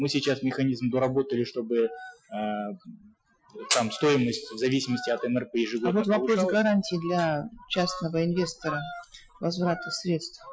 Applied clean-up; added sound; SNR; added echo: classical method Wiener filter.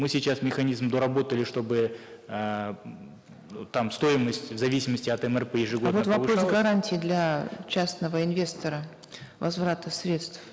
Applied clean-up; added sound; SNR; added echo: none; none; none; none.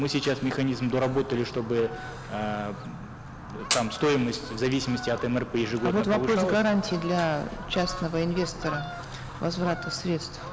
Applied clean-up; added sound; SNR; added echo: none; Fire + Fowl; 10 dB; none.